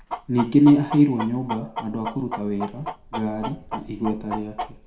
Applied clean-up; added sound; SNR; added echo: none; Chicken, rooster; 11 dB; reverberation time 0.6 s.